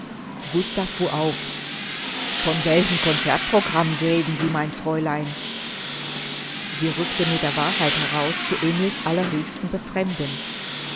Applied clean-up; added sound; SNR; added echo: none; Tools; 2 dB; none.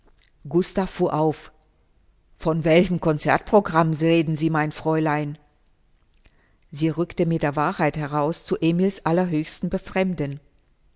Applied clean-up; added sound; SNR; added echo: none; none; none; none.